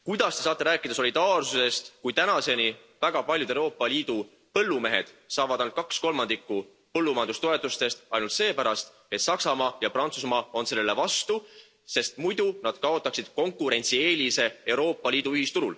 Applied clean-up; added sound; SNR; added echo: none; none; none; none.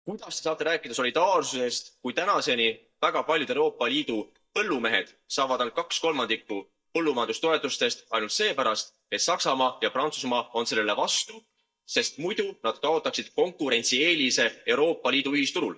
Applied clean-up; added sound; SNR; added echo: neural mask model DeepFilterNet 3.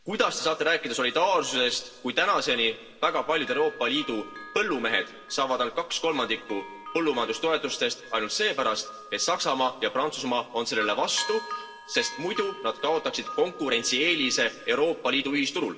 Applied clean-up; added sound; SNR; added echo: none; Bell; 16 dB; reverberation time 1.3 s.